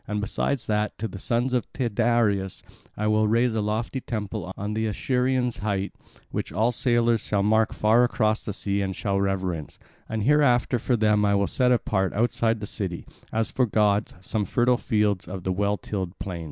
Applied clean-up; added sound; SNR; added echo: none; none; none; none.